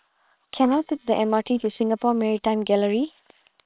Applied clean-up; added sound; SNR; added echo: neural separator model SepFormer WHAM!.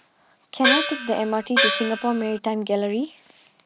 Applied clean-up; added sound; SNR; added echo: none; Gong; -2 dB; none.